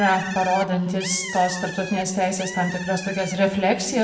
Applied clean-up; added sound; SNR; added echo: none; Bird; 13 dB; reverberation time 1.2 s.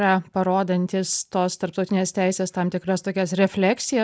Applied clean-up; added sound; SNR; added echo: none; none; none; none.